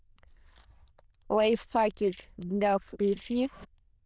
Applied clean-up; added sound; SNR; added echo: neural diffusion model UNIVERSE++.